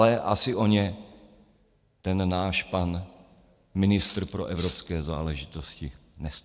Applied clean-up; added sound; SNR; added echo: none; Rattle (instrument); 8 dB; none.